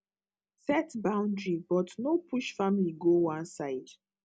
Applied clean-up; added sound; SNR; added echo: none; none; none; none.